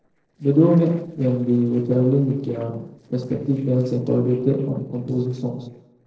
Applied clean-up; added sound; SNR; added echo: neural separator model SepFormer DNS4.